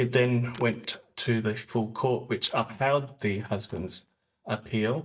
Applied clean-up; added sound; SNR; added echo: neural mask model DeepFilterNet 3.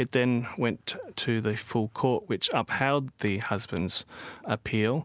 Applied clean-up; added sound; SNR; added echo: none; none; none; none.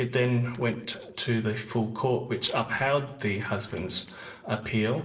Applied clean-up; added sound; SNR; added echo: neural separator model SepFormer DNS4.